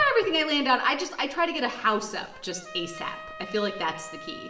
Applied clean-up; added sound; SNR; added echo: none; Trumpet; 17 dB; reverberation time 1.2 s.